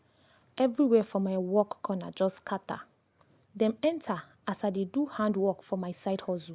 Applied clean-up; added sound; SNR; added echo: none; none; none; none.